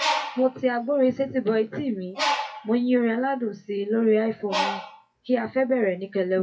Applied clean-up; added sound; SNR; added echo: classical method WPE with log-MMSE.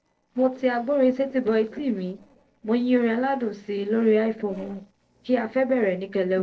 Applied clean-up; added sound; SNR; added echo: neural separator model SepFormer DNS4.